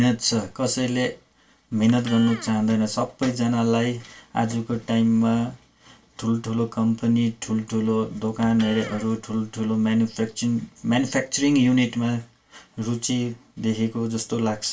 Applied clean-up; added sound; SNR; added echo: none; Electric guitar; 20 dB; reverberation time 0.2 s.